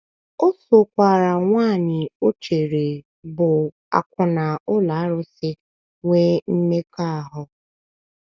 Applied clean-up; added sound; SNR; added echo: none; none; none; none.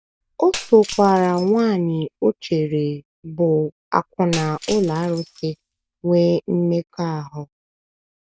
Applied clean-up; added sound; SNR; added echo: none; Shatter; 17 dB; none.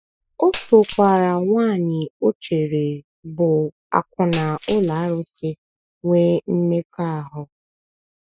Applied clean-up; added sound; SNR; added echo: classical method Wiener filter.